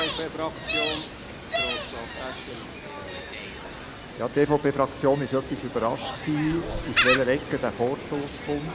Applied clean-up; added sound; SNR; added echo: none; Gull, seagull; 2 dB; none.